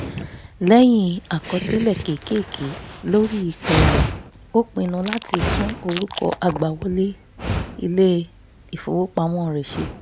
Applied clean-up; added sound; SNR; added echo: none; Dog; 6 dB; none.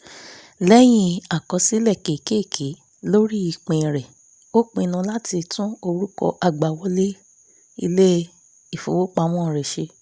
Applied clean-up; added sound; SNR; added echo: none; none; none; none.